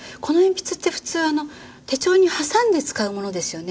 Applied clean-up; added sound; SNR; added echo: none; none; none; none.